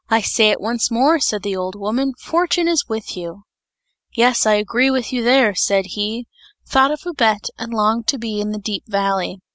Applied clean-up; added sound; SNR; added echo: none; none; none; none.